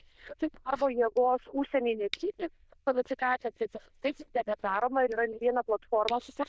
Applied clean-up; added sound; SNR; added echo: neural diffusion model UNIVERSE++.